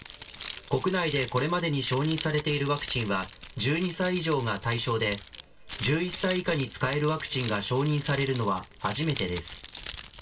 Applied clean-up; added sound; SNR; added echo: none; Keys jangling; 6 dB; reverberation time 0.2 s.